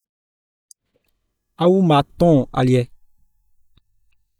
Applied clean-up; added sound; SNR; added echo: neural mask model DeepFilterNet 3.